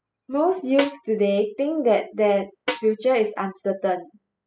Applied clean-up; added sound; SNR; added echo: classical method spectral subtraction.